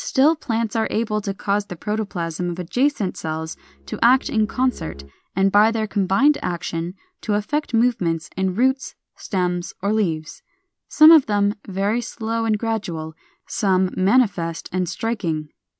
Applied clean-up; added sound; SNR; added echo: none; Bowed string instrument; 20 dB; none.